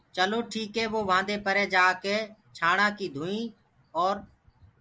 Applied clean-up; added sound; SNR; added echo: none; none; none; none.